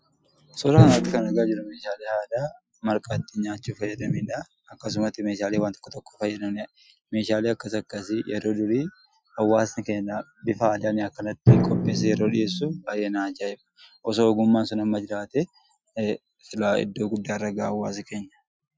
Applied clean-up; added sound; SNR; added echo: classical method Wiener filter.